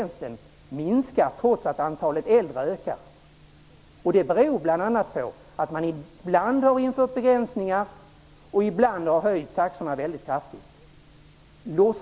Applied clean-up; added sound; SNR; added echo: none; none; none; none.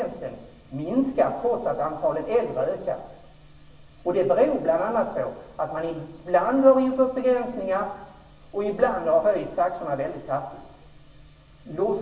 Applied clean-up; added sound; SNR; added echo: none; none; none; reverberation time 0.9 s.